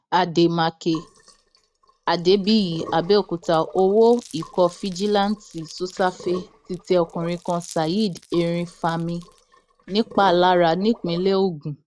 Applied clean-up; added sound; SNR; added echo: neural mask model RNNoise.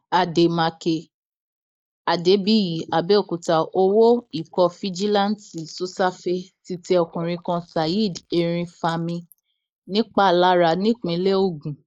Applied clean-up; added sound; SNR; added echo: neural mask model Resemble Enhance denoiser.